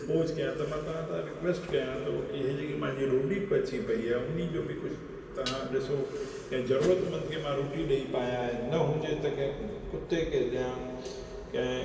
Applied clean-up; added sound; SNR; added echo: none; Dishes, pots, and pans; 12 dB; reverberation time 2.5 s.